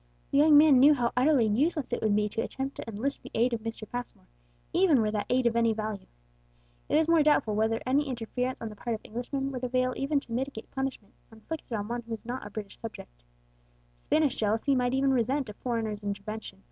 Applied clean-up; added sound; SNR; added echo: none; none; none; none.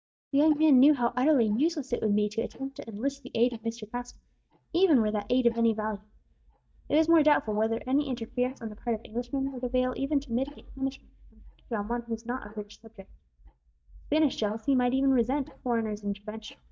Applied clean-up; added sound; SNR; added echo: neural mask model DeepFilterNet 3.